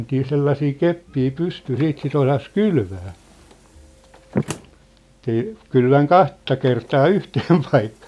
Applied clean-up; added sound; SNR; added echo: none; Slam; 17 dB; none.